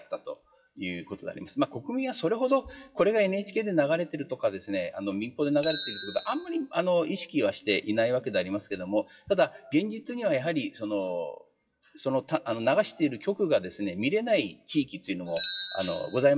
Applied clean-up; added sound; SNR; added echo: classical method WPE with log-MMSE.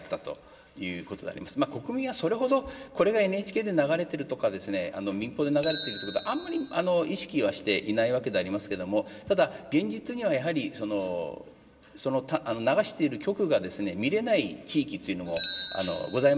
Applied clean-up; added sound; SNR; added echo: none; Bicycle; 18 dB; reverberation time 2.9 s.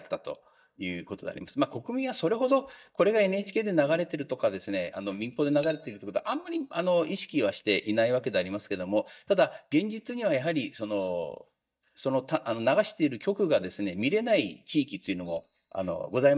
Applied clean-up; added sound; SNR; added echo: neural mask model DeepFilterNet 3.